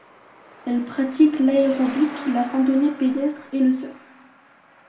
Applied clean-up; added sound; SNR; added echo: none; Truck; 18 dB; reverberation time 0.4 s.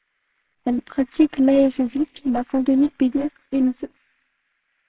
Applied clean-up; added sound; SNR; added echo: neural separator model SepFormer WHAMR!.